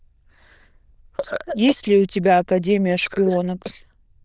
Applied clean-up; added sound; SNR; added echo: neural diffusion model UNIVERSE++.